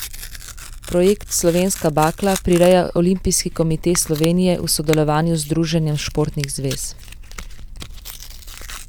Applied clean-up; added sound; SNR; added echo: none; Tearing; 13 dB; none.